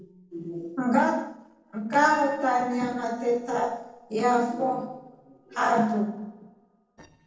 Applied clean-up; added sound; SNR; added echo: neural separator model SepFormer DNS4.